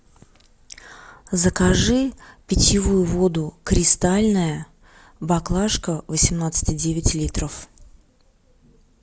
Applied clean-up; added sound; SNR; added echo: none; none; none; none.